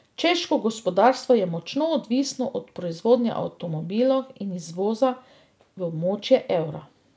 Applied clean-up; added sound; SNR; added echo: none; none; none; none.